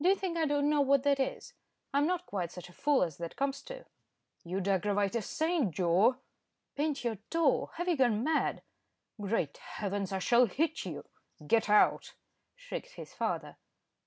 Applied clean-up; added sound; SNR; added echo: none; none; none; none.